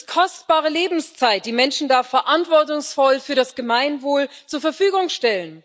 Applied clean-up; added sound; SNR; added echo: none; none; none; none.